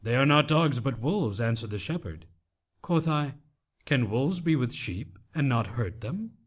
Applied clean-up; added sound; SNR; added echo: none; none; none; none.